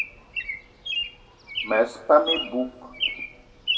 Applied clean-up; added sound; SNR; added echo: none; Bird vocalization, bird call, bird song; 4 dB; reverberation time 1.3 s.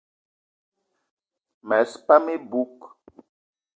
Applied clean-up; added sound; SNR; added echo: none; none; none; none.